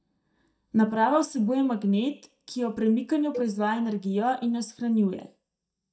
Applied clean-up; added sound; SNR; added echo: neural mask model DeepFilterNet 3.